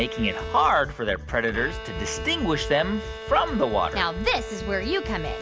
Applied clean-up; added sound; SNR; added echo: none; Bowed string instrument; 10 dB; none.